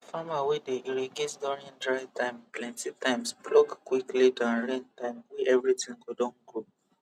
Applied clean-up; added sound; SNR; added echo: none; none; none; none.